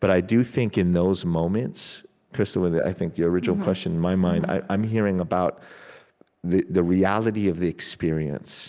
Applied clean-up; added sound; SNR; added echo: none; none; none; none.